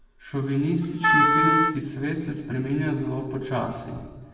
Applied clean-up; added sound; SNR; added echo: none; Wind instrument, woodwind instrument; -5 dB; reverberation time 1.2 s.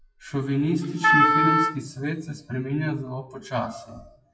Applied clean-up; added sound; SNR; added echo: classical method WPE with log-MMSE.